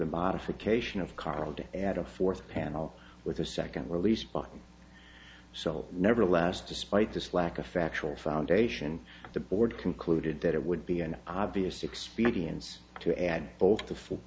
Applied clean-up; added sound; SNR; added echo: none; none; none; none.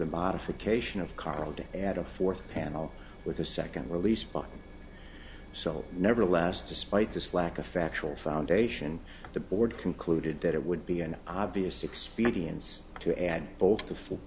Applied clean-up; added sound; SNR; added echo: none; Engine; 17 dB; none.